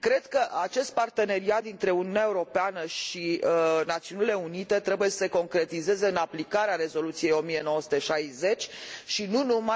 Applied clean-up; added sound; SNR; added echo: none; none; none; none.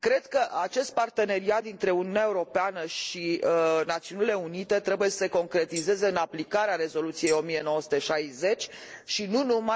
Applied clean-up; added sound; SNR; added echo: neural mask model Resemble Enhance denoiser.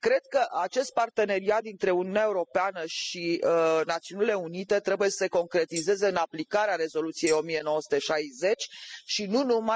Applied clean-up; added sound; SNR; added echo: classical method spectral subtraction.